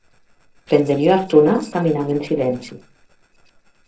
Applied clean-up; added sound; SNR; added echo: neural separator model SepFormer DNS4.